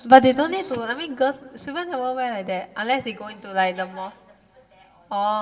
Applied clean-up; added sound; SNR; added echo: none; none; none; reverberation time 1.5 s.